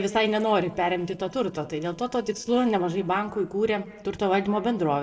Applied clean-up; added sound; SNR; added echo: neural separator model SepFormer DNS4.